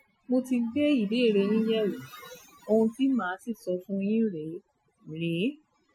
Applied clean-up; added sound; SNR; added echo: classical method Wiener filter.